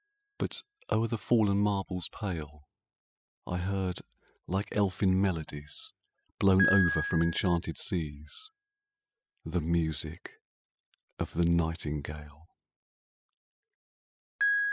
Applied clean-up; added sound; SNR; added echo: classical method spectral subtraction.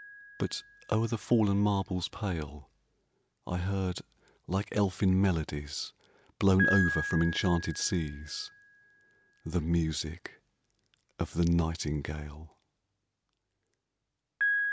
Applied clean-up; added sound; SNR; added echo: none; Piano; 9 dB; none.